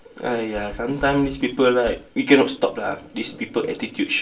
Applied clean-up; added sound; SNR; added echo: none; Drum / Drum kit; 17 dB; reverberation time 0.3 s.